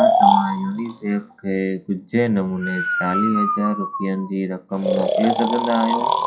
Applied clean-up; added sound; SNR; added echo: classical method WPE with log-MMSE.